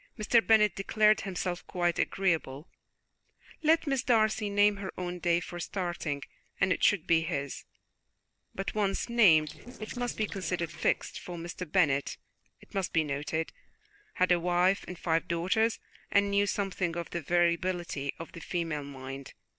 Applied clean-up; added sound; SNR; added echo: neural separator model SepFormer DNS4.